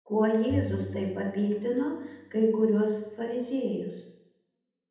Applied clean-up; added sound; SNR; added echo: none; Bowed string instrument; 11 dB; reverberation time 0.8 s.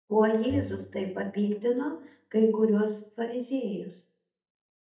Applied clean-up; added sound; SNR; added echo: neural mask model DeepFilterNet 3.